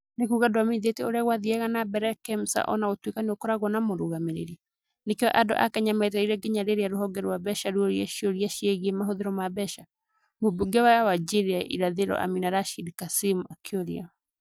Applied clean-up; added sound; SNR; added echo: none; none; none; none.